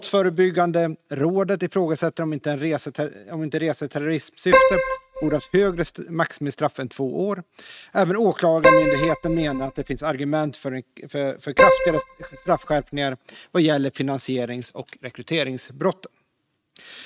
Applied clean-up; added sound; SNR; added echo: neural mask model RNNoise.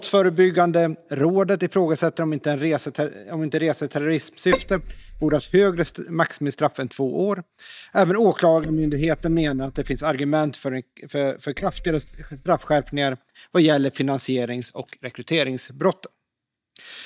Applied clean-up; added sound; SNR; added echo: neural mask model DeepFilterNet 3.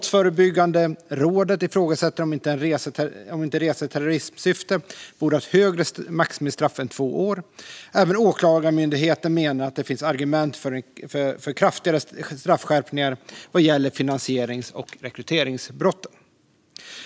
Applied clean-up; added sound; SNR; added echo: none; none; none; none.